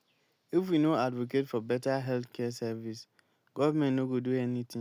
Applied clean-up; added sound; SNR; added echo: none; none; none; none.